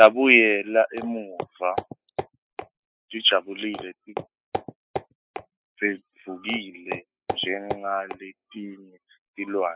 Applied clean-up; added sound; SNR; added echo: classical method spectral subtraction.